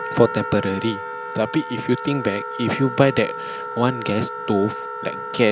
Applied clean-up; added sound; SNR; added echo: none; Wind instrument, woodwind instrument; 8 dB; none.